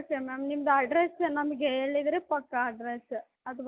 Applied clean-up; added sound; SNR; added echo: none; none; none; none.